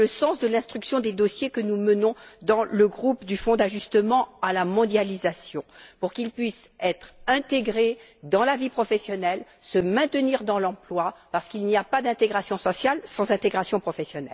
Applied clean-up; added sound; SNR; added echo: none; none; none; none.